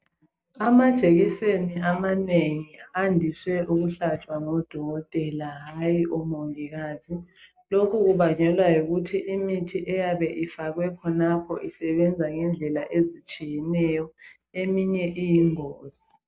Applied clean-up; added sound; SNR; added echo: none; none; none; none.